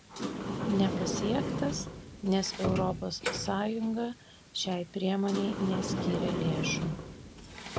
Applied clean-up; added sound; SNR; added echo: none; Sliding door; 2 dB; none.